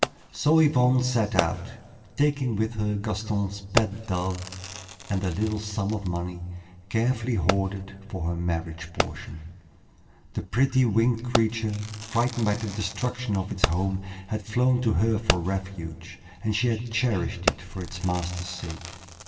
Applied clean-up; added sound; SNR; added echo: none; Fireworks; 8 dB; reverberation time 1.8 s.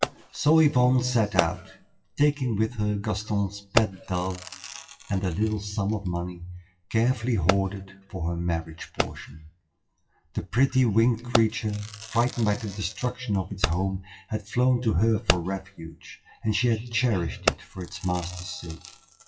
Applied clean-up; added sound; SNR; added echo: classical method WPE with log-MMSE.